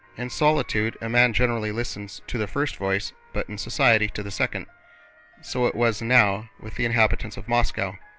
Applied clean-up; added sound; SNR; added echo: none; none; none; none.